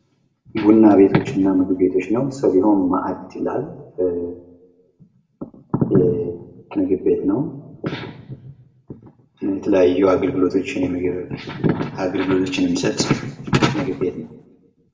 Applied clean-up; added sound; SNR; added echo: none; none; none; reverberation time 0.6 s.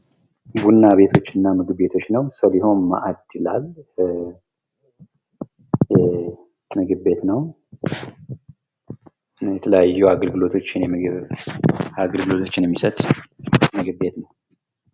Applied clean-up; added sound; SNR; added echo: none; none; none; none.